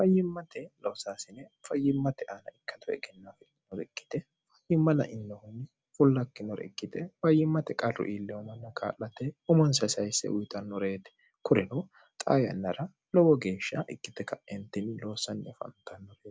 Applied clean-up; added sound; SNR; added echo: none; none; none; none.